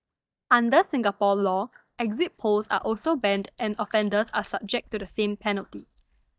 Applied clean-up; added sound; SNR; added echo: neural mask model DeepFilterNet 3.